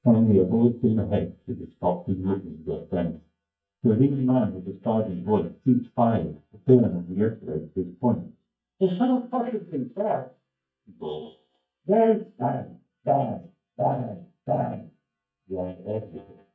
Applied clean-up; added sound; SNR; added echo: neural mask model DeepFilterNet 3.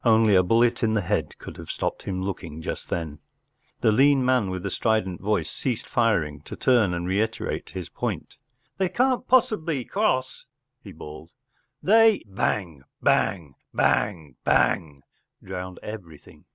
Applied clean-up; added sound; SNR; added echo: none; none; none; none.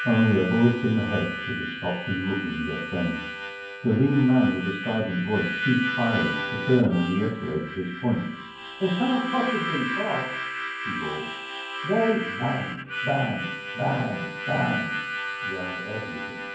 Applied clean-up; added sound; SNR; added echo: none; Harmonica; 6 dB; reverberation time 0.9 s.